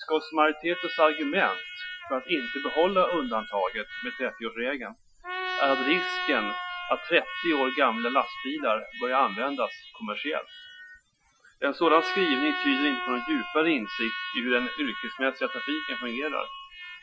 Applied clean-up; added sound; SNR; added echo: classical method Wiener filter.